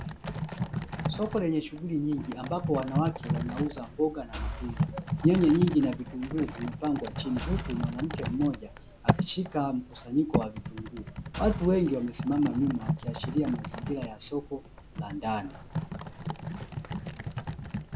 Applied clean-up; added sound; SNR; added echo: none; Engine / Car + Typing; 3 dB; none.